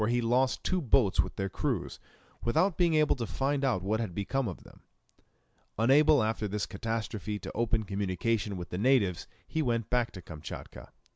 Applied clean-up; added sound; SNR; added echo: none; none; none; none.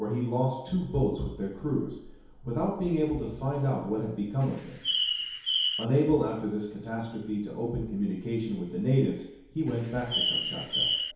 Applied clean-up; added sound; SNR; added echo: none; Bird; 0 dB; reverberation time 2.2 s.